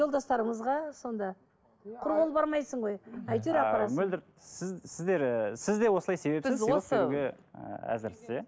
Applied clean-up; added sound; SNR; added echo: none; none; none; none.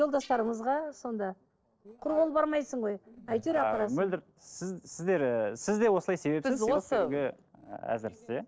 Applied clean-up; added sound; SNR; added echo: neural separator model SepFormer DNS4.